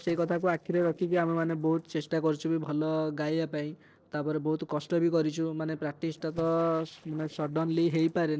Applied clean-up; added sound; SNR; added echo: neural separator model SepFormer DNS4.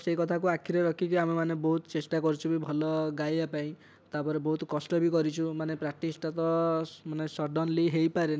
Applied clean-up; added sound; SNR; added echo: none; none; none; none.